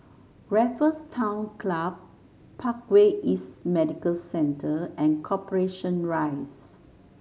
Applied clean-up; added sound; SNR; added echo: none; none; none; none.